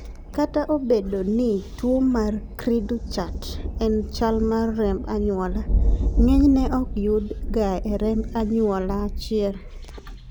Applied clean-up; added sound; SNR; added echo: none; Thunder; 4 dB; none.